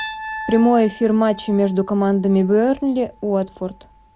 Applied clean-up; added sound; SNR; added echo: none; Piano; 17 dB; none.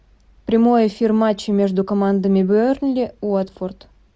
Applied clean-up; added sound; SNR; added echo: none; none; none; none.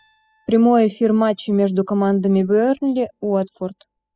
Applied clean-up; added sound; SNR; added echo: classical method spectral subtraction.